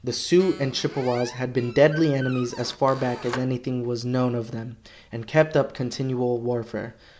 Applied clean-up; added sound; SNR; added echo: none; Squeak; 15 dB; none.